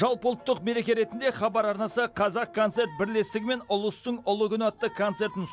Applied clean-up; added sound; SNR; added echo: none; none; none; none.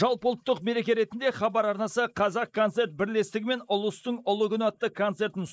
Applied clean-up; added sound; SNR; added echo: neural mask model Resemble Enhance denoiser.